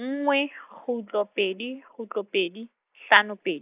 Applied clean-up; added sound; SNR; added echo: neural mask model Resemble Enhance denoiser.